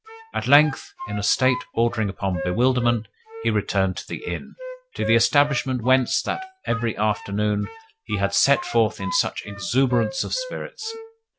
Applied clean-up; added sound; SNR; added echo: none; Wind instrument, woodwind instrument; 13 dB; none.